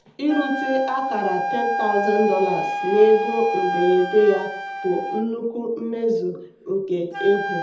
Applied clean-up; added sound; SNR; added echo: none; Wind instrument, woodwind instrument; 5 dB; reverberation time 0.8 s.